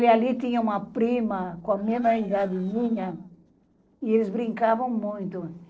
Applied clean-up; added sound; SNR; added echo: neural separator model SepFormer DNS4.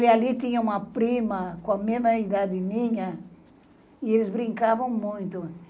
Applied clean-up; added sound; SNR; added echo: none; none; none; none.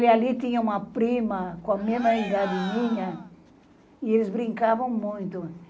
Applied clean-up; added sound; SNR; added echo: none; Cheering; 11 dB; none.